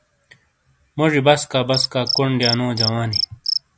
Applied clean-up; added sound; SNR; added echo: none; Cricket; 6 dB; none.